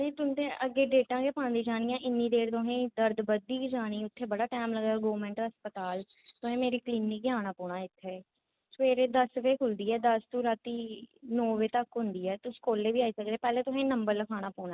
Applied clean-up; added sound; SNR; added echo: none; none; none; none.